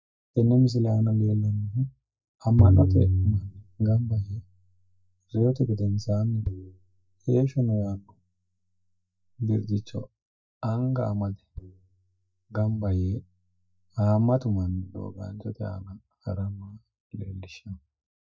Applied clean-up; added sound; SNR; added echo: neural mask model DeepFilterNet 3.